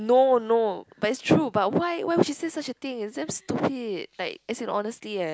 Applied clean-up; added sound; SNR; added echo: none; none; none; none.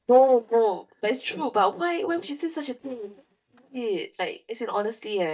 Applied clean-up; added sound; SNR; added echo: neural mask model DeepFilterNet 3.